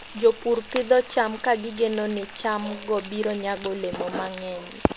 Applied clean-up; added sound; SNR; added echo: none; Frying (food); 16 dB; none.